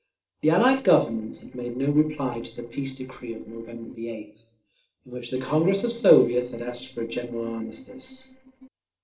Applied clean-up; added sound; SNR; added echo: neural separator model SepFormer DNS4.